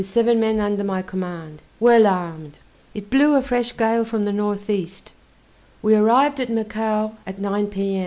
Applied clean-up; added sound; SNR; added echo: none; Bird vocalization, bird call, bird song; 11 dB; none.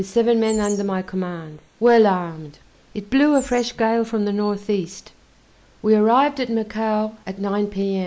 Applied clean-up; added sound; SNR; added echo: neural mask model Resemble Enhance denoiser.